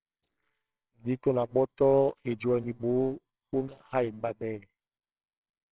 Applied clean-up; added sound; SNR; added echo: neural separator model SepFormer WHAMR!.